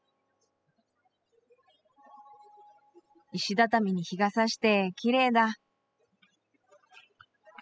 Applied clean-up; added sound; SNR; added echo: classical method spectral subtraction.